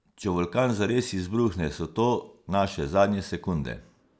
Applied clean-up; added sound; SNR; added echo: none; none; none; none.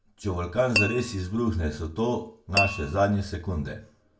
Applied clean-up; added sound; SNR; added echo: none; Tap / Glass; 4 dB; reverberation time 0.2 s.